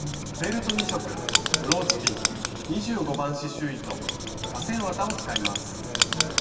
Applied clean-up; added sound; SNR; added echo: none; Writing; -2 dB; reverberation time 2.6 s.